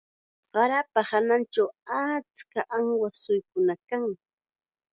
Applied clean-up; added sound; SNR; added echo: none; none; none; none.